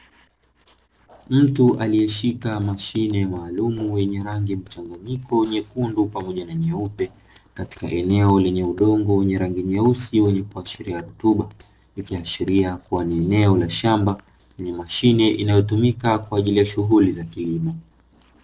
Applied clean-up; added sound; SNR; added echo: neural separator model SepFormer DNS4.